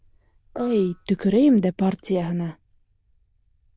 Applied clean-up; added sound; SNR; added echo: neural diffusion model UNIVERSE++.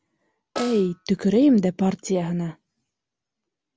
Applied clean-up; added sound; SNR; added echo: none; Snare drum; 16 dB; none.